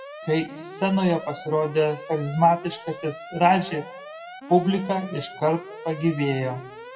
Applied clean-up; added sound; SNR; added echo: classical method WPE with log-MMSE.